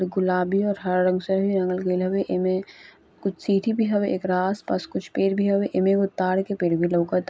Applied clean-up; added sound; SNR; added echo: none; none; none; none.